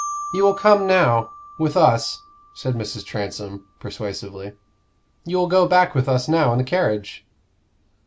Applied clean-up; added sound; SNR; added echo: none; Marimba, xylophone; 17 dB; none.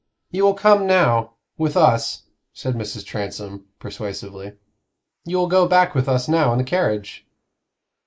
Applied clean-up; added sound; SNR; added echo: neural mask model Resemble Enhance denoiser.